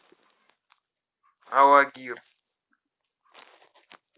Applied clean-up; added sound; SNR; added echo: none; none; none; none.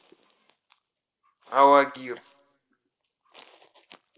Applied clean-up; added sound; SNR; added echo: none; none; none; reverberation time 0.4 s.